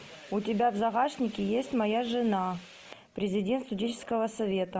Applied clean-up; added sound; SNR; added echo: none; none; none; none.